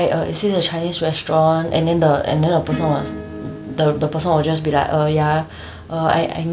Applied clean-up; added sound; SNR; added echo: none; Acoustic guitar / Strum + Bowed string instrument; 16 dB; none.